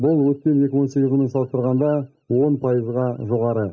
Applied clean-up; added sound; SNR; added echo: neural mask model DeepFilterNet 3.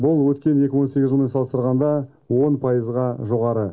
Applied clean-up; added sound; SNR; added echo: none; none; none; none.